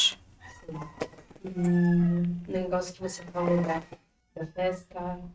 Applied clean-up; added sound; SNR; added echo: neural mask model RNNoise.